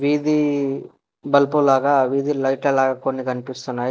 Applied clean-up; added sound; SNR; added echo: none; none; none; none.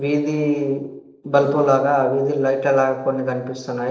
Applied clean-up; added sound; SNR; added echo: neural separator model SepFormer DNS4.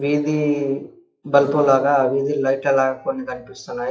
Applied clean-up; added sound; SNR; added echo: classical method WPE with log-MMSE.